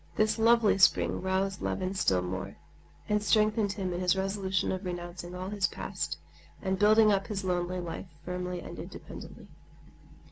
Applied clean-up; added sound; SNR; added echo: none; none; none; none.